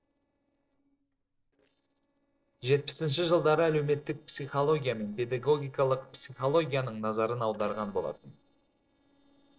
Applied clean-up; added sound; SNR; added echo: neural separator model SepFormer DNS4.